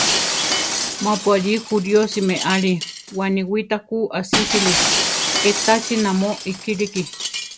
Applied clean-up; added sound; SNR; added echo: none; Shatter; 2 dB; none.